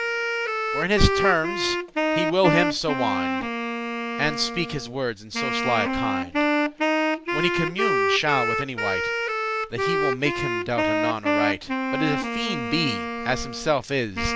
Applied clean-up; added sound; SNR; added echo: none; Wind instrument, woodwind instrument; -1 dB; none.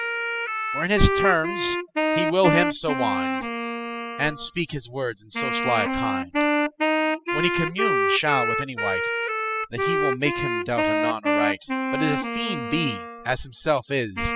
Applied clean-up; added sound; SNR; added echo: classical method spectral subtraction.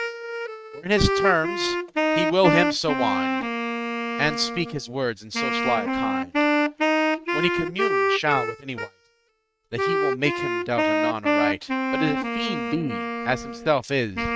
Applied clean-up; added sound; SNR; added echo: neural mask model RNNoise.